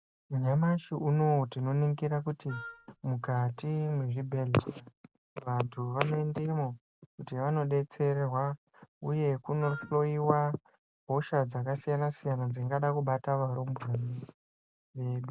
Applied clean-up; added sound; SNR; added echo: none; Wind instrument, woodwind instrument; 15 dB; none.